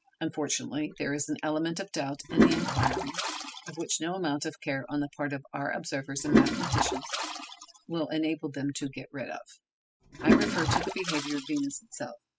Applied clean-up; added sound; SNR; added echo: classical method spectral subtraction.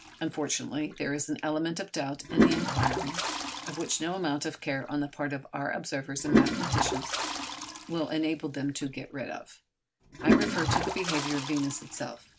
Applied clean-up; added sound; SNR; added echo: none; Toilet flush; -1 dB; none.